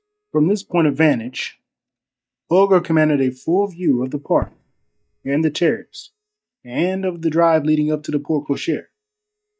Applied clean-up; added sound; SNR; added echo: neural mask model DeepFilterNet 3.